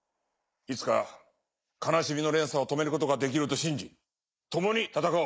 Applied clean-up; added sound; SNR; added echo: neural mask model Resemble Enhance denoiser.